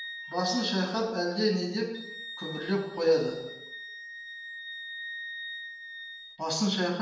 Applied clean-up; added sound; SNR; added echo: none; Wind instrument, woodwind instrument; 11 dB; reverberation time 0.8 s.